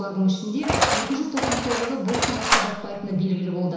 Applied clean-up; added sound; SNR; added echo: none; Engine; -1 dB; reverberation time 1.0 s.